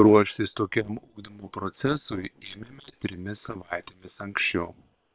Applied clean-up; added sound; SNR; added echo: neural separator model SepFormer WHAM!.